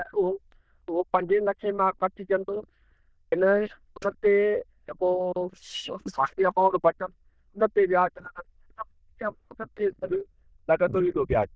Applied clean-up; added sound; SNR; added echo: neural diffusion model UNIVERSE++.